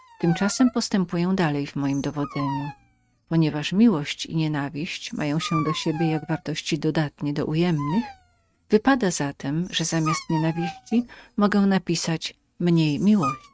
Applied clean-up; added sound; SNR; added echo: neural mask model RNNoise.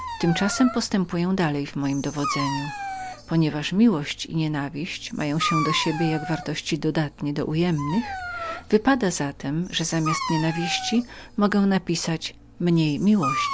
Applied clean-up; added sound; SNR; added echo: none; Dog; 9 dB; none.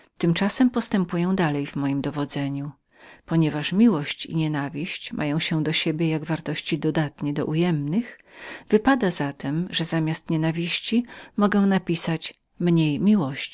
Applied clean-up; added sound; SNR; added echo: none; none; none; none.